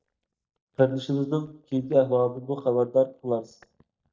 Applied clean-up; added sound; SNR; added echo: neural mask model DeepFilterNet 3.